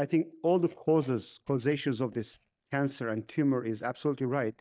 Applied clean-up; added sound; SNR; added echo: neural mask model DeepFilterNet 3.